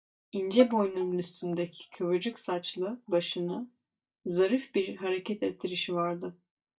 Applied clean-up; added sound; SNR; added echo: neural mask model DeepFilterNet 3.